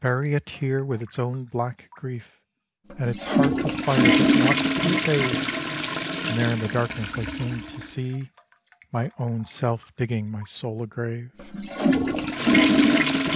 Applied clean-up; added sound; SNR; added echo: none; Toilet flush / Water; -3 dB; none.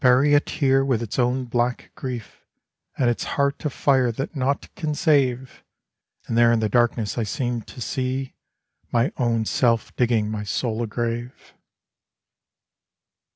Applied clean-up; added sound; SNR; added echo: none; none; none; none.